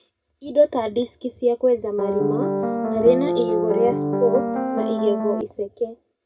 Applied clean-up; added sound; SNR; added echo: none; Piano; 1 dB; reverberation time 0.2 s.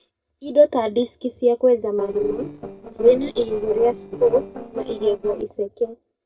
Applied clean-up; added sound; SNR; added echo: neural separator model SepFormer DNS4.